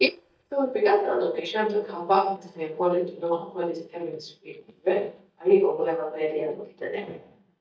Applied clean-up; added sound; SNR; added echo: neural mask model DeepFilterNet 3.